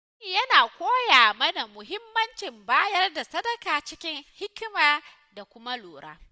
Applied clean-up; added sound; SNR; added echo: none; none; none; none.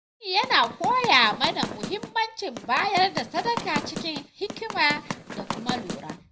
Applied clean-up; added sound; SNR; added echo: none; Run; 9 dB; reverberation time 0.4 s.